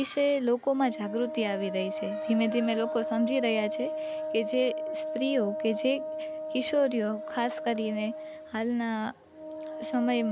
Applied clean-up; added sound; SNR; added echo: none; Wind instrument, woodwind instrument; 6 dB; none.